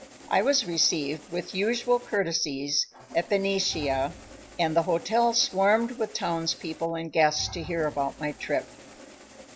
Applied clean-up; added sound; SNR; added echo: none; Bowed string instrument + Engine starting; 19 dB; none.